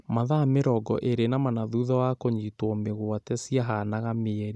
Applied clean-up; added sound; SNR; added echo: none; none; none; none.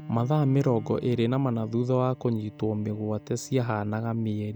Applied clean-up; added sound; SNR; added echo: none; Bowed string instrument; 18 dB; none.